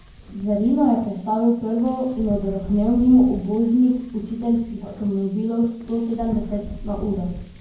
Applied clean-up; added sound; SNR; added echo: none; Wind; 15 dB; reverberation time 0.9 s.